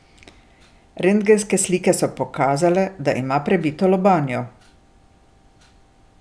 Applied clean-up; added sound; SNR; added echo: none; none; none; none.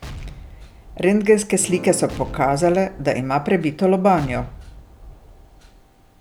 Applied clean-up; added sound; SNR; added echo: none; Explosion + Acoustic guitar / Strum; 16 dB; none.